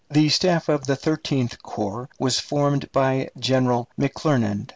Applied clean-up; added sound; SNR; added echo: none; none; none; none.